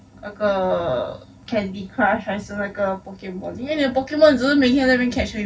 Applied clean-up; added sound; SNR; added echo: none; none; none; reverberation time 0.4 s.